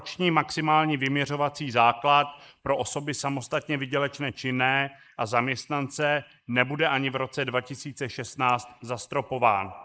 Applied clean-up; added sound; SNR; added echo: neural mask model Resemble Enhance denoiser.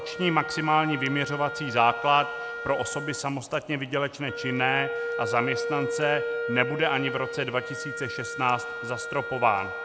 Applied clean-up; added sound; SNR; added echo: none; Wind instrument, woodwind instrument; 6 dB; none.